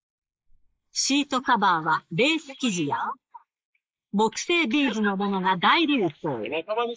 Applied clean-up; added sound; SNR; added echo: neural mask model Resemble Enhance denoiser.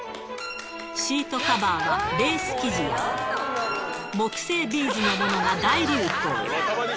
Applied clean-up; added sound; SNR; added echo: none; Clapping; 19 dB; none.